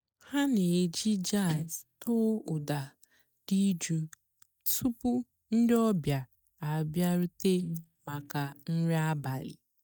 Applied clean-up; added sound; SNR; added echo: neural mask model DeepFilterNet 3.